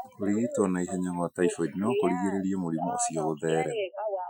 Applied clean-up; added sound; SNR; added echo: classical method Wiener filter.